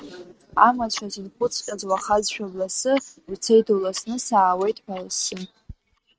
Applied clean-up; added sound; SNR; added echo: neural mask model RNNoise.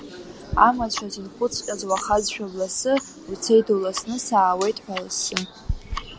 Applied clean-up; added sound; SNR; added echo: none; Tick-tock; 13 dB; none.